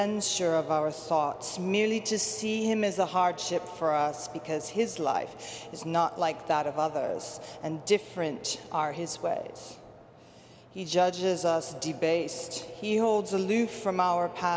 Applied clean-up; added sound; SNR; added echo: none; none; none; none.